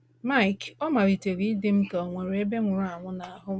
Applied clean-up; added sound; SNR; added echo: none; none; none; none.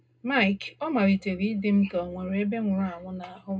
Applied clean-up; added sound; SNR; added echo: none; none; none; reverberation time 0.2 s.